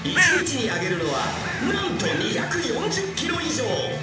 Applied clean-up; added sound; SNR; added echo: none; Bird; 5 dB; reverberation time 0.9 s.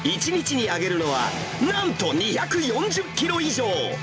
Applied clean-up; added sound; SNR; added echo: none; none; none; none.